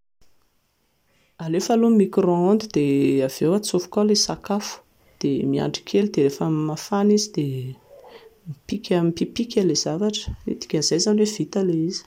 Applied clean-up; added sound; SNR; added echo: none; none; none; none.